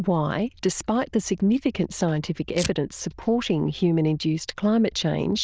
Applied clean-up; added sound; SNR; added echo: neural diffusion model UNIVERSE++.